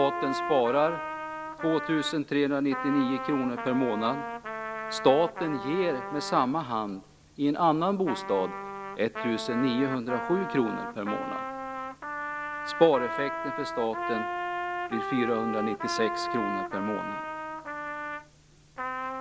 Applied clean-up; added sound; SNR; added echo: none; Trumpet; 6 dB; none.